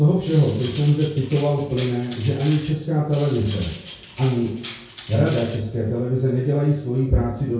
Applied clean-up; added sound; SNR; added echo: none; Cutlery, silverware; 9 dB; reverberation time 0.6 s.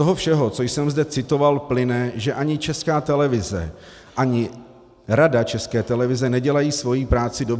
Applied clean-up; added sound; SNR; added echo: none; none; none; none.